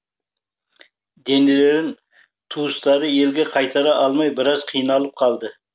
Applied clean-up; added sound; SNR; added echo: none; none; none; none.